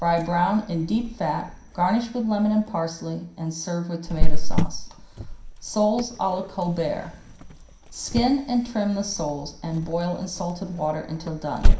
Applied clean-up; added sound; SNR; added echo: none; Cricket; -4 dB; reverberation time 0.5 s.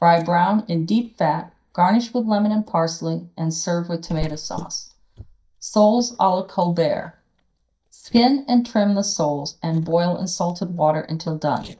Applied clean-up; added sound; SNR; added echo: neural mask model DeepFilterNet 3.